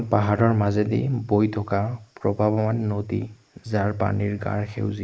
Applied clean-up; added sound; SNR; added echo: neural mask model Resemble Enhance denoiser.